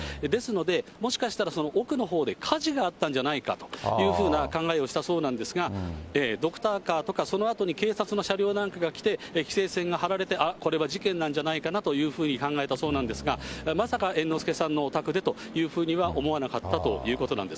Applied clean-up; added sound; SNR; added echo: none; none; none; none.